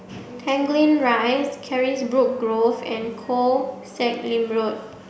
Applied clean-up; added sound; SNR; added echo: none; none; none; none.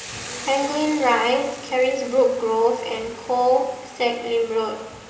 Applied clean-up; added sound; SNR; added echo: none; Boiling / Hiss; 17 dB; reverberation time 1.8 s.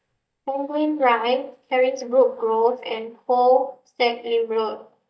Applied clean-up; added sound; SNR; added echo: neural mask model DeepFilterNet 3.